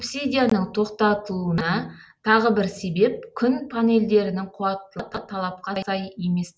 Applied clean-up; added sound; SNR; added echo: none; none; none; none.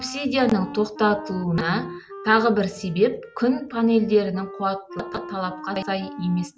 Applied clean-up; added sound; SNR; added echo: none; Wind instrument, woodwind instrument; 15 dB; none.